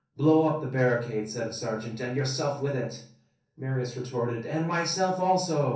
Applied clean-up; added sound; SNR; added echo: none; none; none; reverberation time 0.6 s.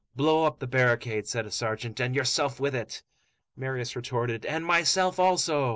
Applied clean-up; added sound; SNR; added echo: none; none; none; none.